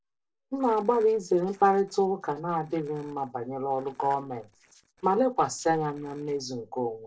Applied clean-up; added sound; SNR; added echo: neural separator model SepFormer DNS4.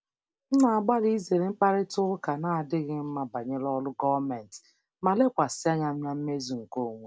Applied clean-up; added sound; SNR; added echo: none; none; none; none.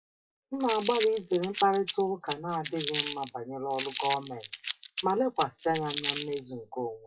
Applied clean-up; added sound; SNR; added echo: classical method WPE with log-MMSE.